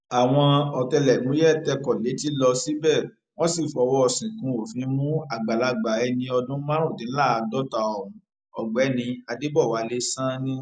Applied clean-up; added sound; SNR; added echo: none; none; none; none.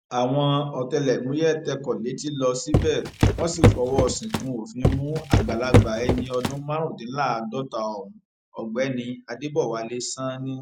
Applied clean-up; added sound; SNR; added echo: none; Walk, footsteps; -4 dB; none.